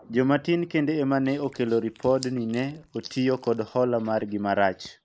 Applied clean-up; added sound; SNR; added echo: neural mask model Resemble Enhance denoiser.